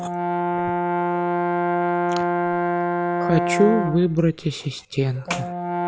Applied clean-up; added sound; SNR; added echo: none; Brass instrument; -2 dB; none.